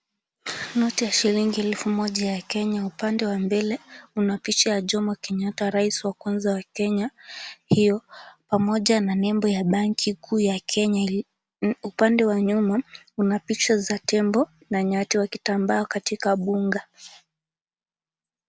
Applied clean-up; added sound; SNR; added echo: none; none; none; none.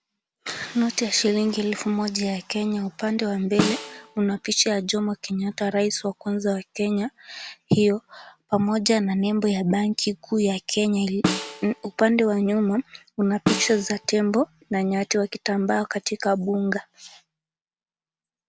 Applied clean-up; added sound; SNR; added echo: none; Snare drum; 6 dB; none.